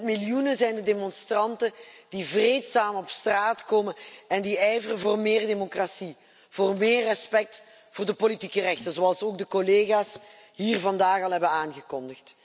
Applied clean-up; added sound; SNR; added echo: none; none; none; none.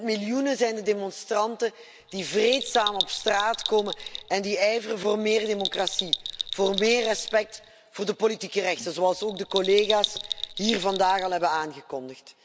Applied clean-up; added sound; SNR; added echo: none; Bell; 7 dB; none.